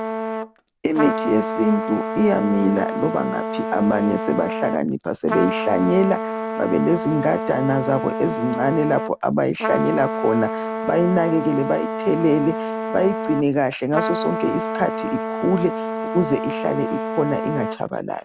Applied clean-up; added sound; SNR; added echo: none; Trumpet; 5 dB; none.